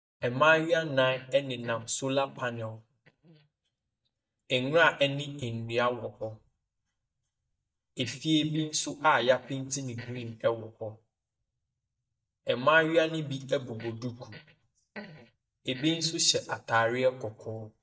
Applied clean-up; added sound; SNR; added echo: neural mask model DeepFilterNet 3.